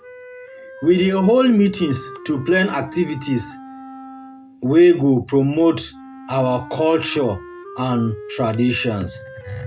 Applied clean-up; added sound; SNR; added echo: none; Wind instrument, woodwind instrument; 17 dB; reverberation time 0.2 s.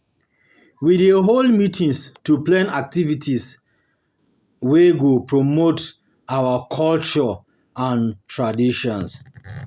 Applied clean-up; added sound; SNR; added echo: none; none; none; none.